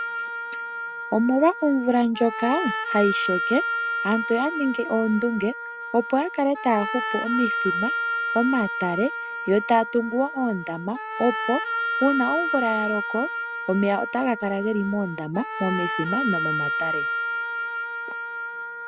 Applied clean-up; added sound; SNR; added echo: none; Wind instrument, woodwind instrument; 4 dB; none.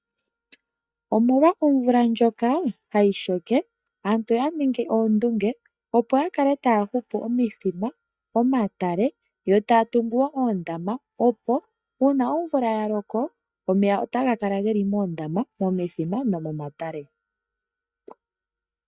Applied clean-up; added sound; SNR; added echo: neural mask model DeepFilterNet 3.